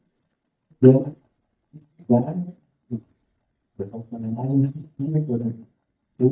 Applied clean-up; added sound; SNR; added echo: neural mask model DeepFilterNet 3.